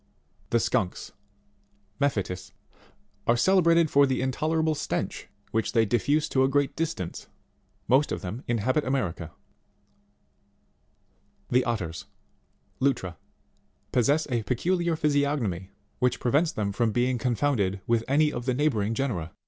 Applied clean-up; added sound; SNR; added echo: none; none; none; none.